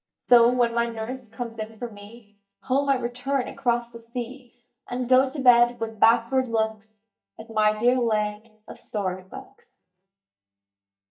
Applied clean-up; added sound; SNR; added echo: neural mask model DeepFilterNet 3.